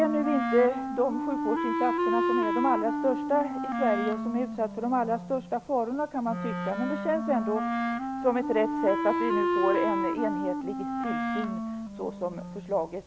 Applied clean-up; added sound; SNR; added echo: none; Wind instrument, woodwind instrument; 1 dB; none.